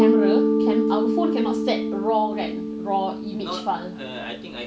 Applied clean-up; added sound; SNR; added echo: none; Mallet percussion; -3 dB; none.